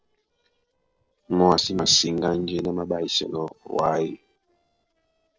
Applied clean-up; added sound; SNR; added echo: neural separator model SepFormer DNS4.